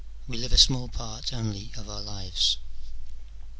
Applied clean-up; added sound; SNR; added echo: none; none; none; none.